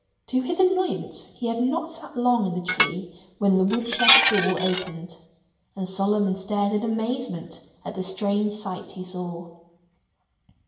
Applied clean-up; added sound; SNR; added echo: none; Dishes, pots, and pans; -3 dB; reverberation time 0.8 s.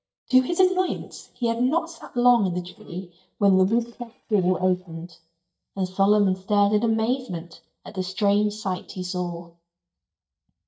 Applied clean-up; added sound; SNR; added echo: neural mask model DeepFilterNet 3.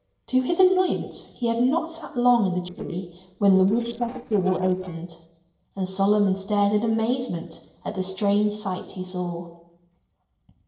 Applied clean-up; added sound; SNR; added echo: neural separator model SepFormer DNS4.